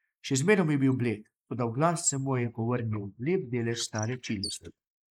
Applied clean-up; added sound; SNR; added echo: neural mask model Resemble Enhance denoiser.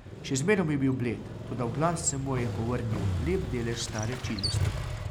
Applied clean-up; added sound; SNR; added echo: none; Motorcycle; 3 dB; none.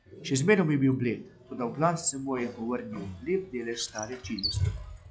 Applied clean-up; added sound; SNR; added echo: classical method log-MMSE.